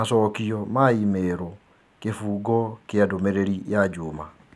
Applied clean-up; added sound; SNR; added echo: none; none; none; none.